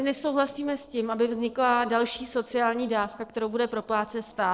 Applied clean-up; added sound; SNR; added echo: neural separator model SepFormer DNS4.